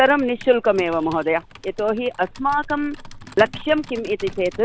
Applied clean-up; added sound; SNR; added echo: none; Livestock, farm animals, working animals + Computer keyboard; 17 dB; none.